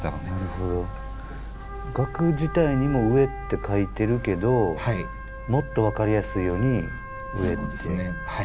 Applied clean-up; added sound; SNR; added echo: none; none; none; none.